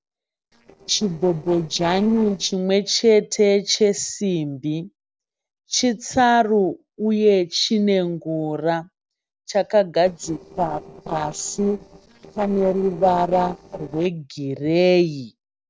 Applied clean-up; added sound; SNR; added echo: neural separator model SepFormer DNS4.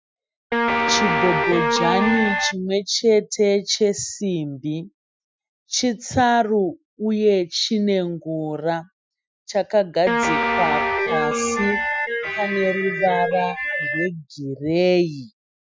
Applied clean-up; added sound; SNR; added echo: classical method Wiener filter.